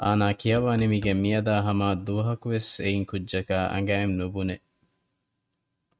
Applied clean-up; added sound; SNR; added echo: neural mask model RNNoise.